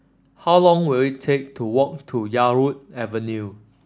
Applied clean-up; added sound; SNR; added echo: none; none; none; none.